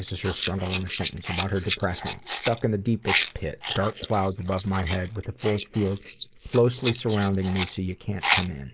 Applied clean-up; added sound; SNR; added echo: neural mask model Resemble Enhance denoiser.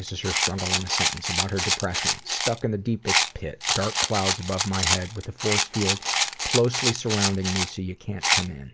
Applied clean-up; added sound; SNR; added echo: none; Rattle; -1 dB; none.